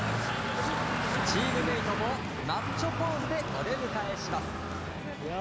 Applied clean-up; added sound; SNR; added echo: none; Traffic noise, roadway noise; -2 dB; none.